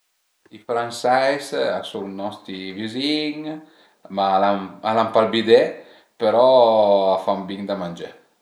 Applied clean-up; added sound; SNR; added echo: none; none; none; none.